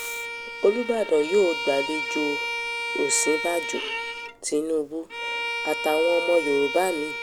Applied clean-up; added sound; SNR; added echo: none; Bowed string instrument; 5 dB; none.